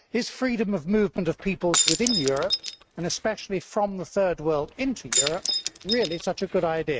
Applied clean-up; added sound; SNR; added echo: neural mask model RNNoise.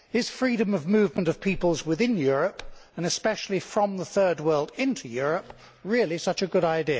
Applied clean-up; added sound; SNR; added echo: none; none; none; none.